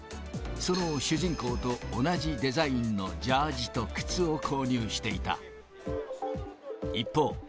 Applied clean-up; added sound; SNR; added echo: none; Wind instrument, woodwind instrument; 18 dB; none.